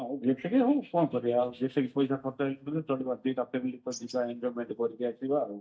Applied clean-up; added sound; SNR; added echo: neural mask model DeepFilterNet 3.